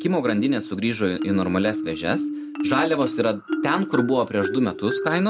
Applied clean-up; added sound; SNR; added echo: none; Marimba, xylophone; 6 dB; none.